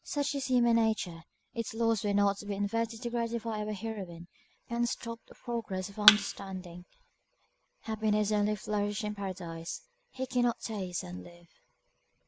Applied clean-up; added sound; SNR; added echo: none; Thump, thud; -3 dB; none.